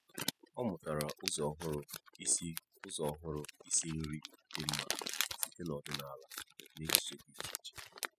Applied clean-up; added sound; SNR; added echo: classical method spectral subtraction.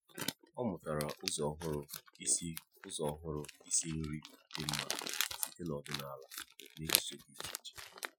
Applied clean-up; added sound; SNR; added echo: classical method Wiener filter.